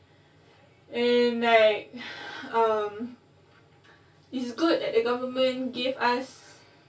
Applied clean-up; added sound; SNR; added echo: none; none; none; reverberation time 0.2 s.